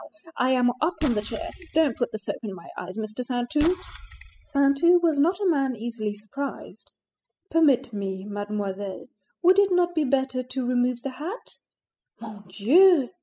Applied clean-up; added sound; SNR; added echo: classical method spectral subtraction.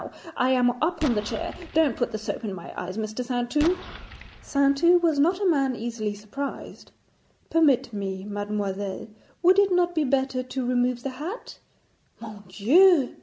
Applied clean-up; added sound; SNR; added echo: none; Explosion; 14 dB; none.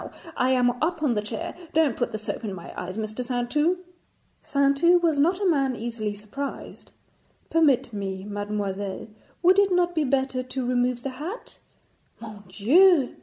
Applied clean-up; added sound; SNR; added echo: none; none; none; none.